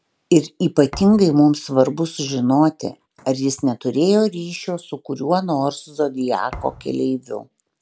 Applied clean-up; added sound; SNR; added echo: none; Thump, thud; 19 dB; none.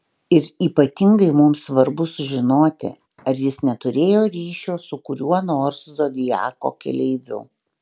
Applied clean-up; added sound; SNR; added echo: none; none; none; none.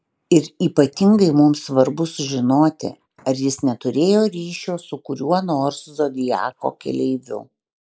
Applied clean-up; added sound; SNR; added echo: neural mask model Resemble Enhance denoiser.